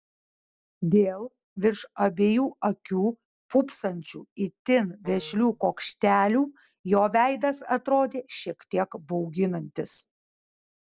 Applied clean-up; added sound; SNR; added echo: neural separator model SepFormer DNS4.